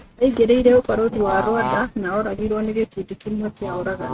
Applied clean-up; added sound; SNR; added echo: neural mask model RNNoise.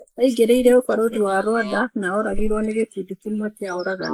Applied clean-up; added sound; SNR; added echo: neural mask model Resemble Enhance denoiser.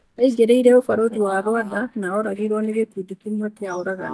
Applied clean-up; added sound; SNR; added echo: neural mask model DeepFilterNet 3.